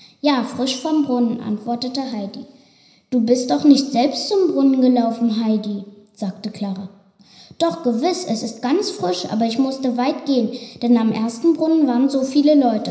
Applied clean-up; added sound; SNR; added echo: none; none; none; reverberation time 0.9 s.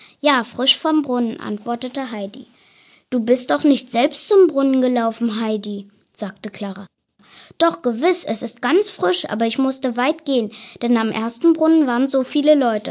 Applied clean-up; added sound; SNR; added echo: none; none; none; none.